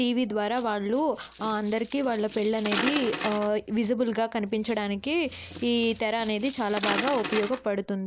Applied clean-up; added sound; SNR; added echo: none; Coin (dropping); 6 dB; none.